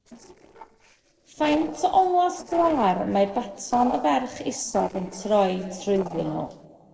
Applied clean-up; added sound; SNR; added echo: neural separator model SepFormer DNS4.